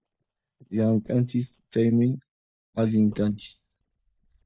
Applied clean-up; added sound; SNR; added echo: neural mask model DeepFilterNet 3.